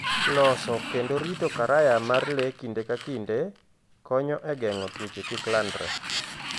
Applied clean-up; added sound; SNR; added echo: none; Sliding door; 7 dB; none.